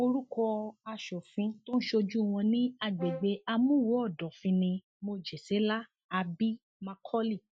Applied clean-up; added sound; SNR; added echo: classical method Wiener filter.